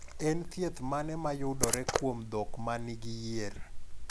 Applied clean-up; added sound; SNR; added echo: none; Liquid; -1 dB; none.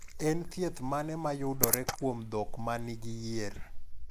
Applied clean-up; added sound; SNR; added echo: neural mask model Resemble Enhance denoiser.